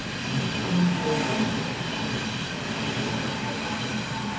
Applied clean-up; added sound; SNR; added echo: none; Train; -4 dB; reverberation time 0.6 s.